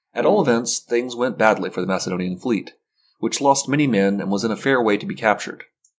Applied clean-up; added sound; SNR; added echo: neural mask model Resemble Enhance denoiser.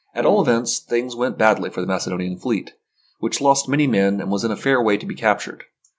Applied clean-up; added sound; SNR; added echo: none; Brass instrument; 11 dB; none.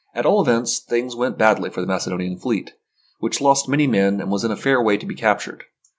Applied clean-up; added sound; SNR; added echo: none; none; none; none.